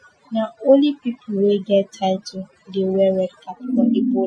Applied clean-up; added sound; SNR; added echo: classical method Wiener filter.